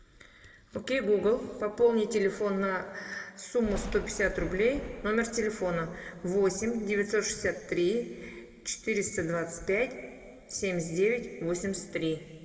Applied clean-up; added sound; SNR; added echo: none; Thunder; 17 dB; reverberation time 1.8 s.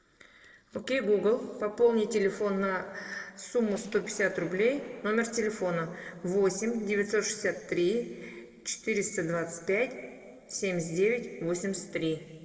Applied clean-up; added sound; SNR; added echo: neural separator model SepFormer DNS4.